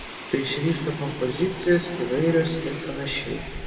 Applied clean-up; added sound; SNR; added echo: none; Subway, metro, underground; 11 dB; reverberation time 2.0 s.